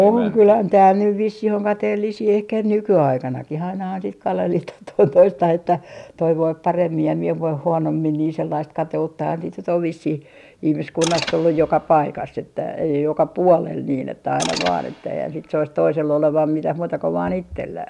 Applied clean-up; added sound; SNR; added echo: none; Mechanisms; 13 dB; none.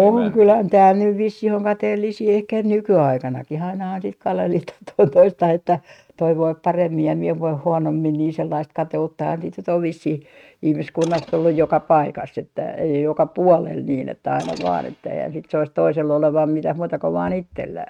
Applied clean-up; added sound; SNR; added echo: neural mask model RNNoise.